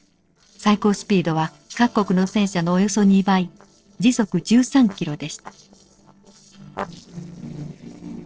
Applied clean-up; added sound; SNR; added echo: neural separator model SepFormer DNS4.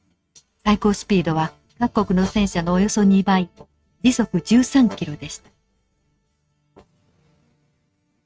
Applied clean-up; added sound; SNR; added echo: neural mask model RNNoise.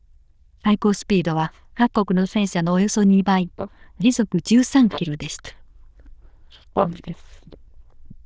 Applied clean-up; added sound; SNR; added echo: neural diffusion model UNIVERSE++.